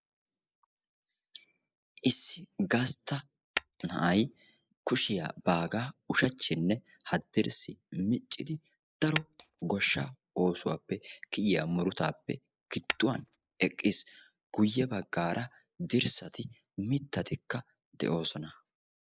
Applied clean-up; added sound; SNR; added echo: neural mask model Resemble Enhance denoiser.